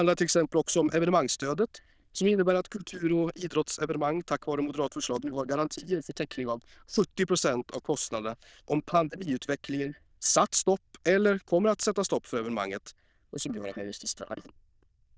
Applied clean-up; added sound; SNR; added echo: neural diffusion model UNIVERSE++.